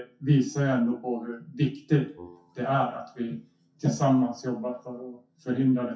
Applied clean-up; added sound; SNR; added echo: classical method WPE with log-MMSE.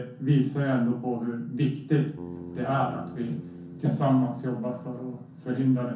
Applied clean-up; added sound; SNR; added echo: none; Bass guitar; 17 dB; reverberation time 0.6 s.